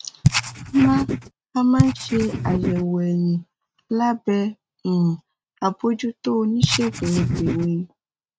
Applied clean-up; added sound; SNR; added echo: neural mask model RNNoise.